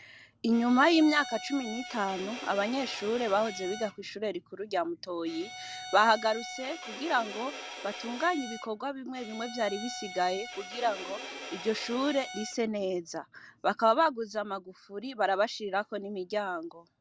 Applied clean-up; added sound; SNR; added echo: none; Bowed string instrument; 12 dB; none.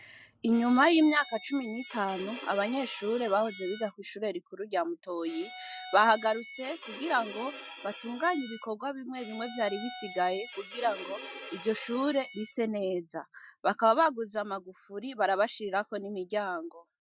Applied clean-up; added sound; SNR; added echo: classical method Wiener filter.